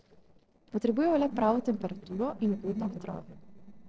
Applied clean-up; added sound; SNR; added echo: neural separator model SepFormer DNS4.